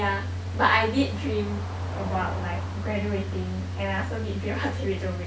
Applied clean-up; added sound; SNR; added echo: none; Car passing by; 16 dB; none.